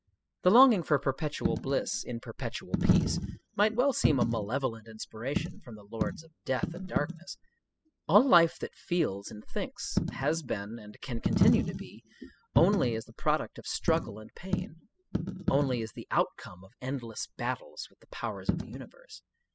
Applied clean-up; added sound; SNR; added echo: classical method spectral subtraction.